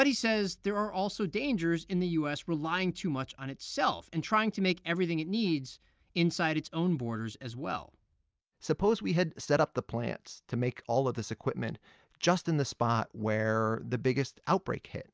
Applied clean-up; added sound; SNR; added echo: none; none; none; none.